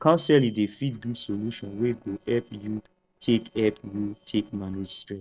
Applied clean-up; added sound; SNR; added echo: neural separator model SepFormer DNS4.